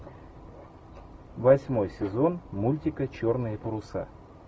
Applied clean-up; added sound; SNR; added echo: none; none; none; none.